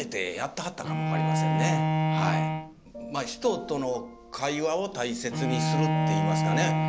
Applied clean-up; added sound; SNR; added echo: none; Bowed string instrument; -3 dB; none.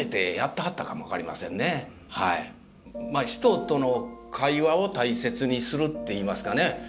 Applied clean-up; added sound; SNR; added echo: none; none; none; none.